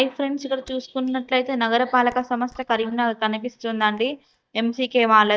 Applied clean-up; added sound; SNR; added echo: neural mask model DeepFilterNet 3.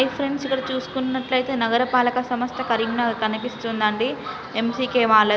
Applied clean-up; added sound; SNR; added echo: none; none; none; none.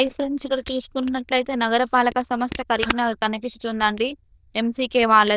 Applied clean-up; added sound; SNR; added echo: neural diffusion model UNIVERSE++.